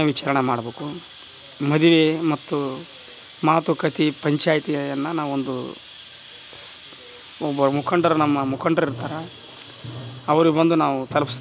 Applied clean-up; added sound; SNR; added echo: none; none; none; none.